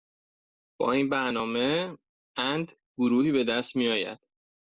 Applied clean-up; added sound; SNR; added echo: none; none; none; none.